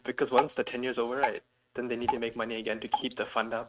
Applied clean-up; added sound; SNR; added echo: neural mask model RNNoise.